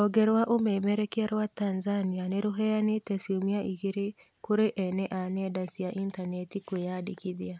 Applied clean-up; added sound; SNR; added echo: none; none; none; none.